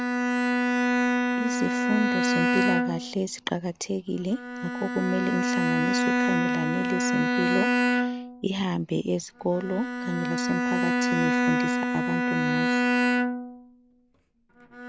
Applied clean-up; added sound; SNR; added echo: none; Bowed string instrument; -5 dB; none.